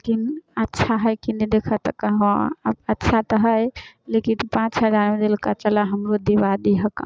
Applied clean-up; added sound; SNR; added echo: none; none; none; none.